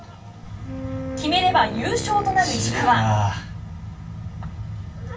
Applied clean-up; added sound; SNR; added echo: none; Wind instrument, woodwind instrument; 11 dB; reverberation time 0.2 s.